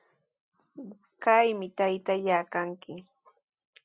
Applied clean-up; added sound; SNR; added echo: none; none; none; none.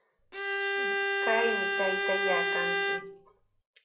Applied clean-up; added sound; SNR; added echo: none; Bowed string instrument; -5 dB; reverberation time 0.7 s.